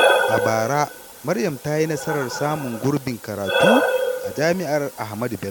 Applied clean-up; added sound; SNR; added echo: none; Breathing; 0 dB; none.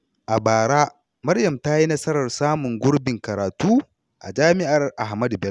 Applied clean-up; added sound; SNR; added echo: none; none; none; none.